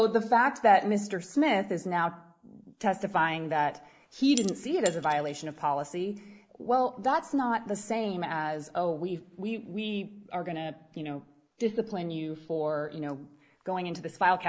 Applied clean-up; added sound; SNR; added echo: neural mask model Resemble Enhance denoiser.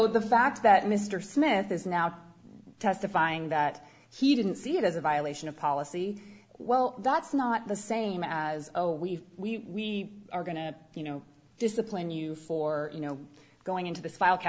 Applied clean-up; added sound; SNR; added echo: none; none; none; none.